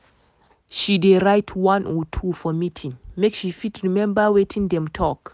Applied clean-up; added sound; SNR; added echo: none; none; none; none.